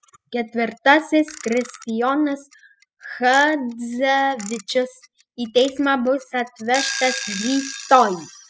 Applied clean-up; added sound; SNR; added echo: classical method spectral subtraction.